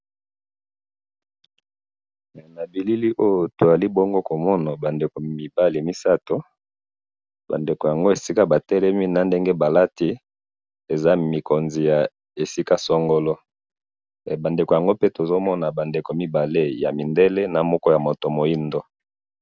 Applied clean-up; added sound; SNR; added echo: none; none; none; none.